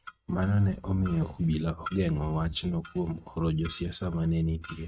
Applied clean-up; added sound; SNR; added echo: neural mask model RNNoise.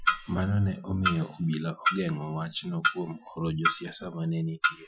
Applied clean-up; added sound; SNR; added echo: classical method Wiener filter.